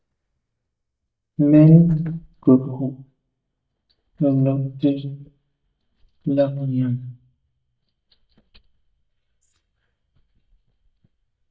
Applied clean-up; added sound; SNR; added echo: neural mask model DeepFilterNet 3.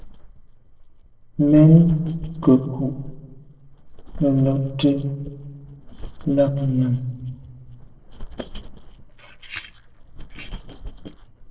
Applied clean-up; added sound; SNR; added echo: neural separator model SepFormer DNS4.